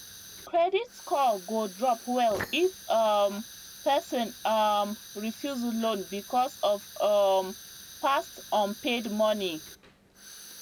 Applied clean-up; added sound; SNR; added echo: none; Fire; 14 dB; none.